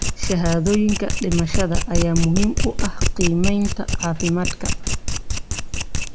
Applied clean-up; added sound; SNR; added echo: none; Domestic sounds, home sounds; -1 dB; none.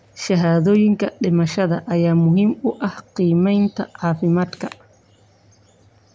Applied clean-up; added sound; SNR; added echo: none; none; none; none.